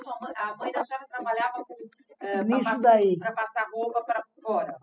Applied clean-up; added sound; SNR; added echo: classical method spectral subtraction.